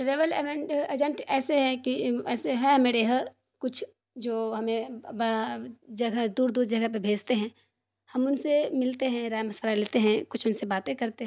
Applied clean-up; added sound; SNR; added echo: none; none; none; none.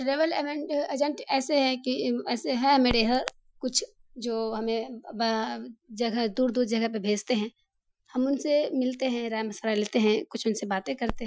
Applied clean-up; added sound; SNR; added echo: classical method Wiener filter.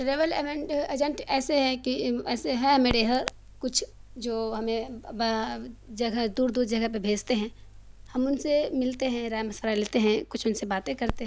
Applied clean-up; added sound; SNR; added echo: none; Crackle; 15 dB; none.